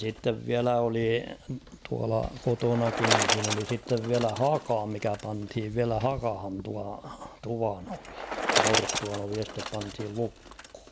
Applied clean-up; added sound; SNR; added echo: none; Bicycle; 4 dB; none.